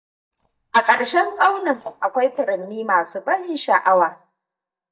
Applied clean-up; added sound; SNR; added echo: neural mask model DeepFilterNet 3.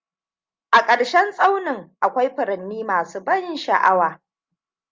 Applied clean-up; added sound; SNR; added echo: none; none; none; none.